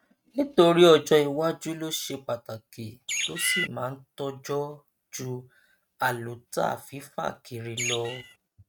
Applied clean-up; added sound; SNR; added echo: neural mask model RNNoise.